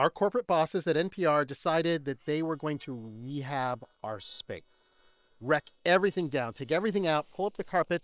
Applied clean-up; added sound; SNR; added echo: neural separator model SepFormer WHAM!.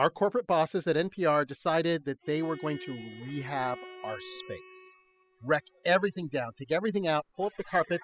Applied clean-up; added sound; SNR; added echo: classical method spectral subtraction.